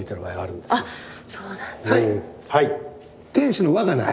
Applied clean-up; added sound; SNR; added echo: none; none; none; none.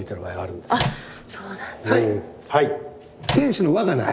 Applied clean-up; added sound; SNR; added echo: none; Microwave oven; 5 dB; none.